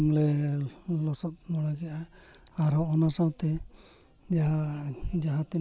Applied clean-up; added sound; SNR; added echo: none; none; none; none.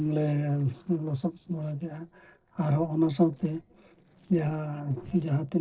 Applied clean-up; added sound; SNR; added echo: neural separator model SepFormer DNS4.